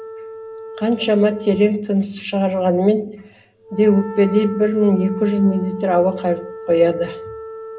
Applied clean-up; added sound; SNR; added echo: none; Wind instrument, woodwind instrument; 14 dB; reverberation time 0.2 s.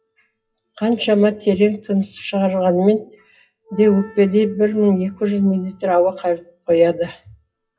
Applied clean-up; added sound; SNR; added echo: classical method WPE with log-MMSE.